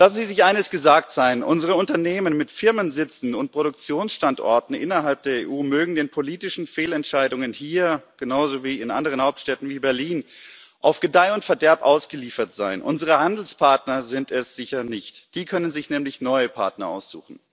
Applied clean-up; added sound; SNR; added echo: none; none; none; none.